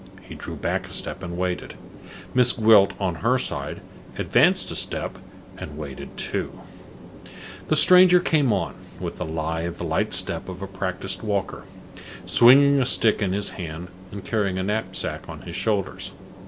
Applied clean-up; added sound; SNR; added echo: none; Train; 18 dB; none.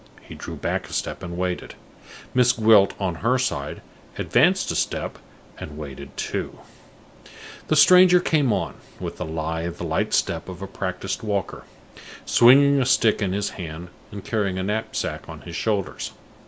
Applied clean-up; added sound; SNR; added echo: none; none; none; none.